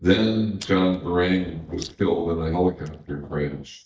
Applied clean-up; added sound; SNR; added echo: neural mask model DeepFilterNet 3.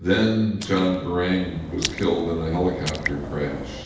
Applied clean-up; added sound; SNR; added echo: none; Raindrop; 11 dB; reverberation time 0.9 s.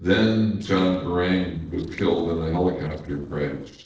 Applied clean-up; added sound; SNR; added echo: neural separator model SepFormer DNS4.